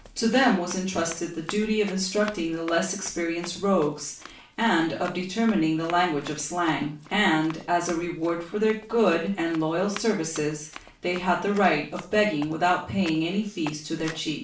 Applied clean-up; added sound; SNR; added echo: none; Run; 20 dB; reverberation time 0.4 s.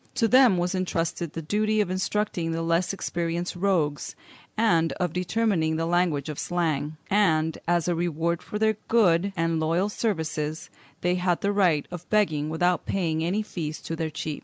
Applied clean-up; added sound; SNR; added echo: none; none; none; none.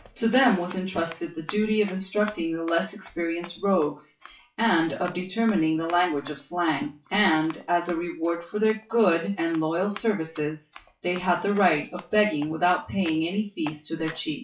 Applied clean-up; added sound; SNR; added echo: classical method WPE with log-MMSE.